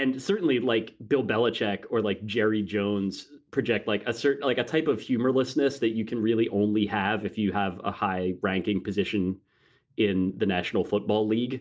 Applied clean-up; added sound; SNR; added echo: none; none; none; none.